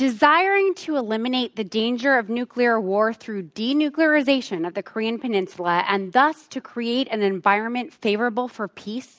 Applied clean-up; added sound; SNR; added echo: none; none; none; none.